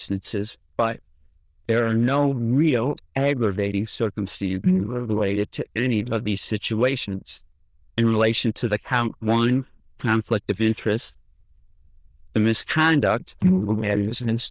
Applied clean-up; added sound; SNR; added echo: neural diffusion model UNIVERSE++.